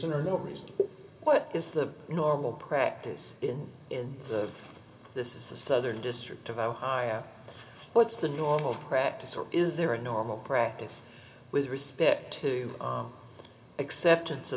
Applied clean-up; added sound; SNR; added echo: none; none; none; reverberation time 1.7 s.